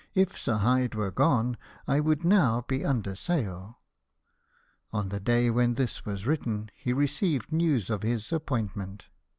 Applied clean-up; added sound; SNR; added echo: none; none; none; none.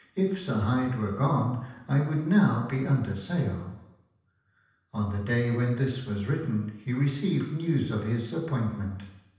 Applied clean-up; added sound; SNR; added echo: none; none; none; reverberation time 0.9 s.